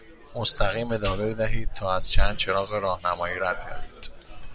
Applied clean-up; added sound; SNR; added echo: none; none; none; none.